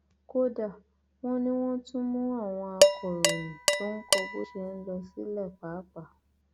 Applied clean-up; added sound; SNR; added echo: none; Dishes, pots, and pans; -4 dB; none.